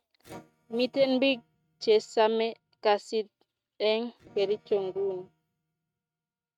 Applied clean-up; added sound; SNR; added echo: neural mask model RNNoise.